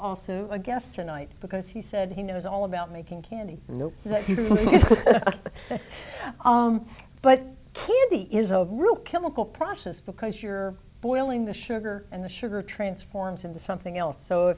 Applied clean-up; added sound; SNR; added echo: none; none; none; none.